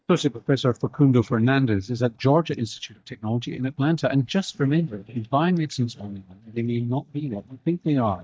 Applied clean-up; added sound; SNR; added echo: neural mask model DeepFilterNet 3.